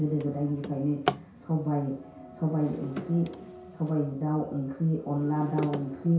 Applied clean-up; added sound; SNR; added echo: none; Drawer open or close; 11 dB; reverberation time 0.6 s.